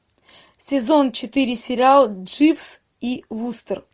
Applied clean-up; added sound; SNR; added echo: none; none; none; none.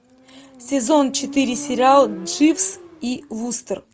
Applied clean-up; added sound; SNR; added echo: none; Motorcycle; 15 dB; none.